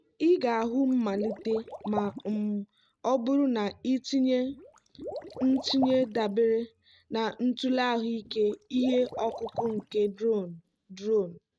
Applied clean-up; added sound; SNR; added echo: neural mask model RNNoise.